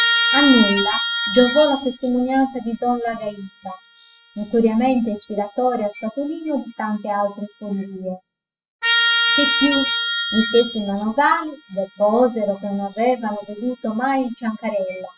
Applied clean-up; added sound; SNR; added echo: classical method spectral subtraction.